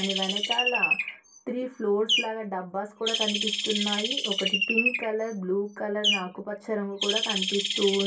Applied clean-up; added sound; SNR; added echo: none; Bird; -1 dB; reverberation time 0.2 s.